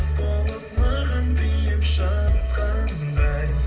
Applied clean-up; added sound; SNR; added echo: none; none; none; reverberation time 0.4 s.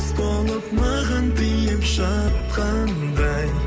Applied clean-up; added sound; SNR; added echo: none; none; none; none.